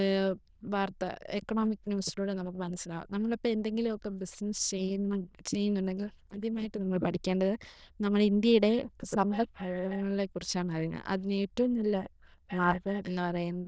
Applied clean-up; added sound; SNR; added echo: neural diffusion model UNIVERSE++.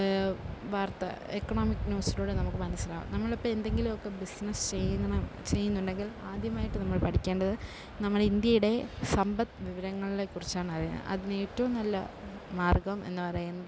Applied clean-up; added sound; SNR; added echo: none; none; none; none.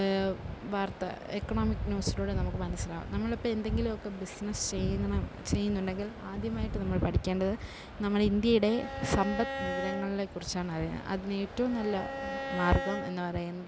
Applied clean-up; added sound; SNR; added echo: none; Bowed string instrument; 8 dB; none.